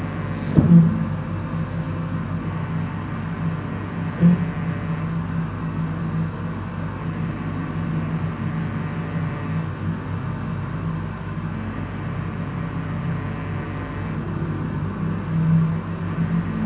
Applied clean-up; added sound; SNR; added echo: none; Wind instrument, woodwind instrument; 20 dB; reverberation time 0.6 s.